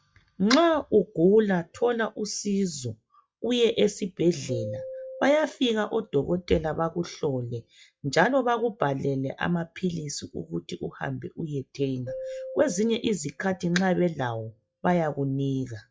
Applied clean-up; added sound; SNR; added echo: classical method log-MMSE.